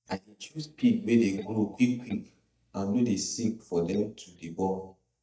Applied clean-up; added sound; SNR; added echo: neural mask model DeepFilterNet 3.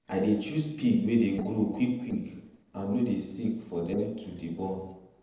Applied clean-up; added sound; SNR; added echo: neural separator model SepFormer DNS4.